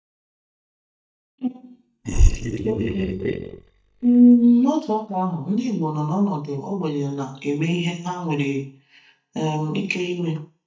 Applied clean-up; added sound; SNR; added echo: neural mask model DeepFilterNet 3.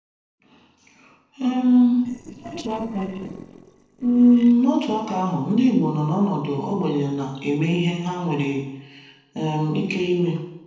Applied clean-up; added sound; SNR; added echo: neural separator model SepFormer DNS4.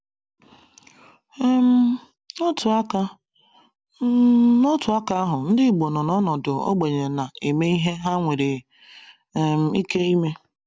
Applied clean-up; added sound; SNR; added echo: none; none; none; none.